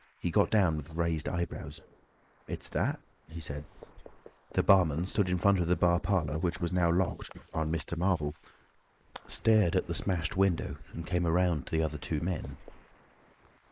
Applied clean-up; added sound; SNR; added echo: neural mask model Resemble Enhance denoiser.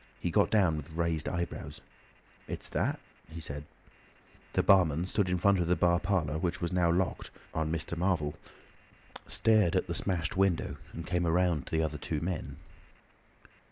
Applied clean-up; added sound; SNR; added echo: none; none; none; none.